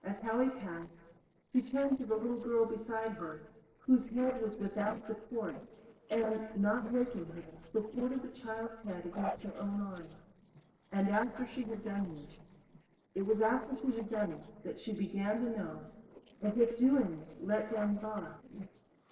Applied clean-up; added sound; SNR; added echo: neural separator model SepFormer DNS4.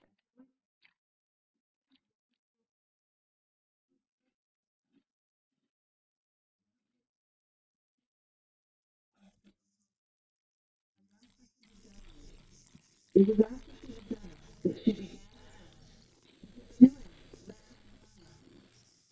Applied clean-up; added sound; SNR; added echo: neural mask model DeepFilterNet 3.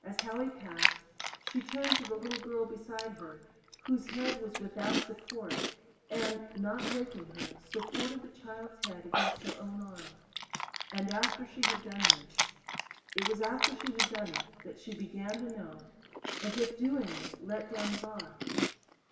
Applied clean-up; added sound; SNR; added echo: none; Chewing, mastication; -1 dB; reverberation time 1.3 s.